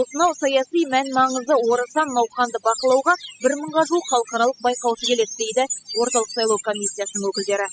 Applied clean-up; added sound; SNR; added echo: classical method spectral subtraction.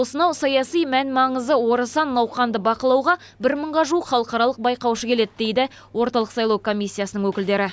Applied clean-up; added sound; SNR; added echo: none; none; none; none.